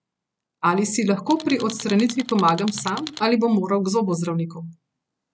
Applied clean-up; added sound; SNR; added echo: none; Tools; 14 dB; none.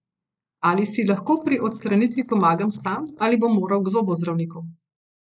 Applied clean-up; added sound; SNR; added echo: neural mask model Resemble Enhance denoiser.